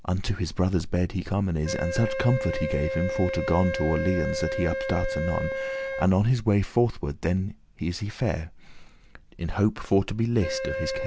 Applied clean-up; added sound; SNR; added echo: none; Wind instrument, woodwind instrument; 7 dB; none.